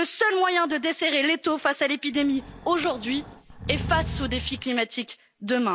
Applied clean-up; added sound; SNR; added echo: none; Breathing; 9 dB; none.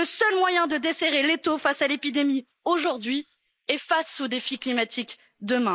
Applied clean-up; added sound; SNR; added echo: neural mask model Resemble Enhance denoiser.